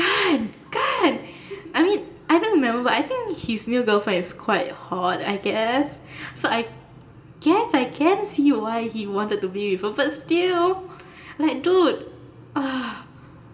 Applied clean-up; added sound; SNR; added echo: none; none; none; reverberation time 1.4 s.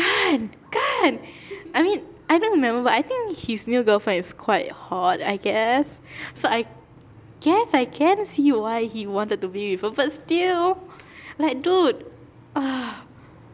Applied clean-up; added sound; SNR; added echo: none; none; none; none.